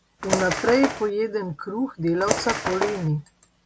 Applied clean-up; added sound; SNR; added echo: none; Bird; 3 dB; none.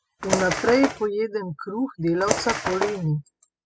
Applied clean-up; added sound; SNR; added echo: classical method spectral subtraction.